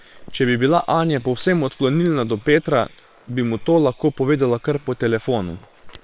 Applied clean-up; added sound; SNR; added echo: neural separator model SepFormer WHAM!.